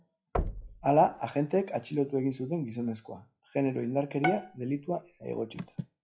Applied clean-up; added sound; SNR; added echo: classical method log-MMSE.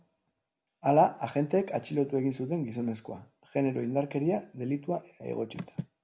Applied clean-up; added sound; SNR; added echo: none; none; none; none.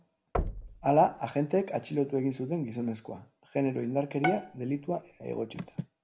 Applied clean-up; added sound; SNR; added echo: none; Knock + Bowed string instrument; 9 dB; none.